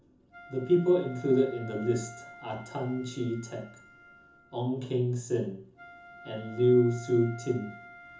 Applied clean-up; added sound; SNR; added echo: none; Wind instrument, woodwind instrument; 19 dB; reverberation time 0.6 s.